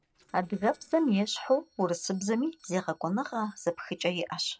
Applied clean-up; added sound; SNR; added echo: neural separator model SepFormer DNS4.